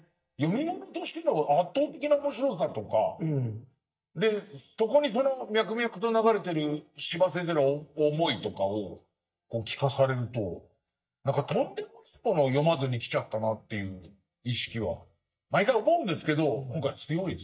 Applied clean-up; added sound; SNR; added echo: neural mask model DeepFilterNet 3.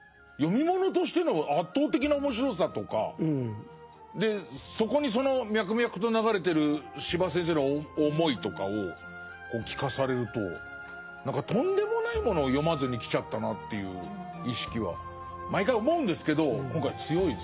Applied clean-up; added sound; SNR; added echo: none; none; none; none.